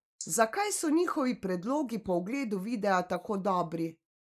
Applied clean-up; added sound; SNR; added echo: neural mask model Resemble Enhance denoiser.